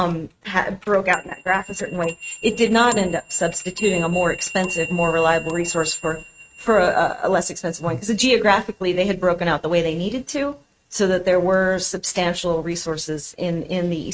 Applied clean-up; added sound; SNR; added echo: neural mask model RNNoise.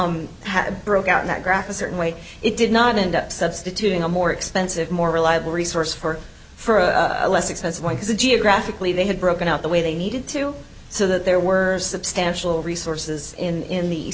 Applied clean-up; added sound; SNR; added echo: none; none; none; none.